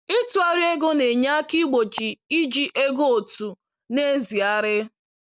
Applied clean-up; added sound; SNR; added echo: none; none; none; none.